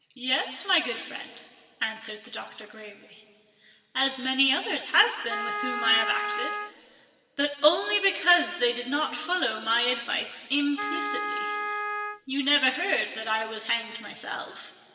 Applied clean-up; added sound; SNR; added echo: none; Wind instrument, woodwind instrument; 4 dB; reverberation time 2.8 s.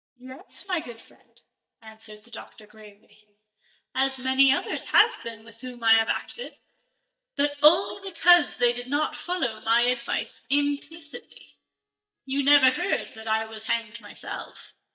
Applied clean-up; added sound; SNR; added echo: neural mask model DeepFilterNet 3.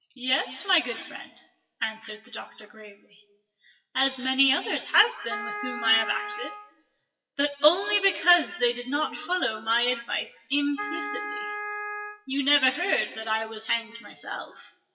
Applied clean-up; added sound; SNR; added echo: classical method WPE with log-MMSE.